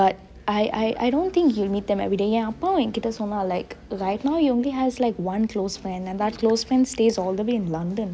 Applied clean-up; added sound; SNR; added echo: none; none; none; none.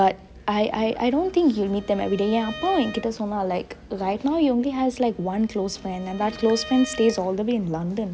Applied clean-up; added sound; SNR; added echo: none; Bowed string instrument; 19 dB; none.